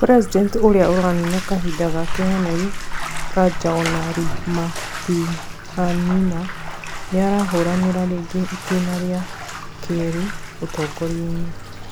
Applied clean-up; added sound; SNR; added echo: none; Bathtub (filling or washing); 5 dB; none.